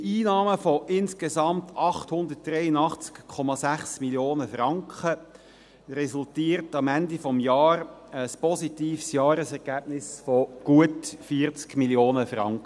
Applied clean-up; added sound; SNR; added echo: none; none; none; none.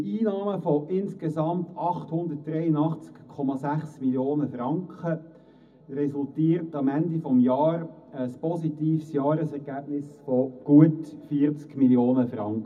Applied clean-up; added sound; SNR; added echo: none; none; none; reverberation time 0.4 s.